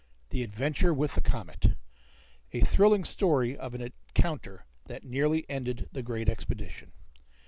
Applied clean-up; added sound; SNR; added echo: none; none; none; none.